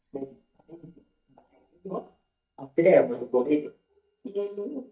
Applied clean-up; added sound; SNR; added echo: neural mask model DeepFilterNet 3.